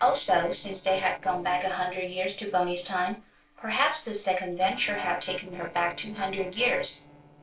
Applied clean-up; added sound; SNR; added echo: neural separator model SepFormer DNS4.